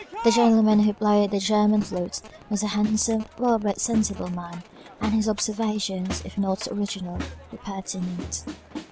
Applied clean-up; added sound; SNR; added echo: none; Crowd; 13 dB; none.